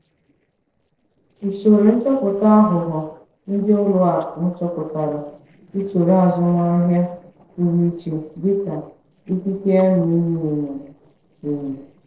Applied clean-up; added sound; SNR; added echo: neural separator model SepFormer DNS4.